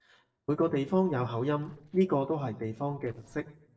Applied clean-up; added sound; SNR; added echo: neural separator model SepFormer DNS4.